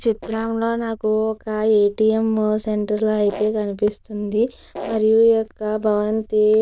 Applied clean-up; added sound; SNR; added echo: neural diffusion model UNIVERSE++.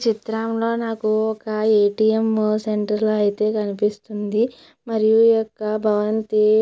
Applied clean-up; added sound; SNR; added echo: none; none; none; none.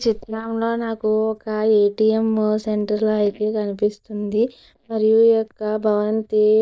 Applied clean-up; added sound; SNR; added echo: neural mask model DeepFilterNet 3.